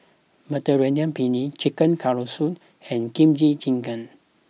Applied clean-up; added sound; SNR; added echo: none; none; none; none.